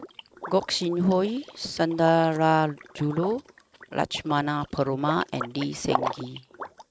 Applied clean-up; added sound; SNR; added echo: neural mask model RNNoise.